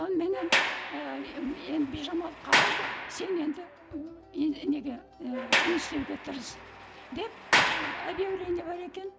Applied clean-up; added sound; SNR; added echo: none; Sliding door; -2 dB; none.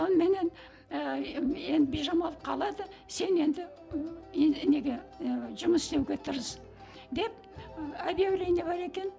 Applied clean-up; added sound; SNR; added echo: none; none; none; none.